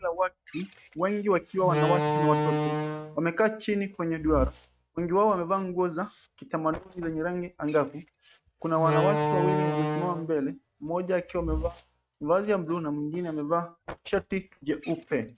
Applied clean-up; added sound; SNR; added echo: neural mask model RNNoise.